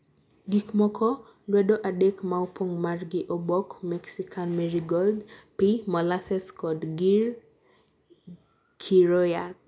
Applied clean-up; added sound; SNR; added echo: none; none; none; none.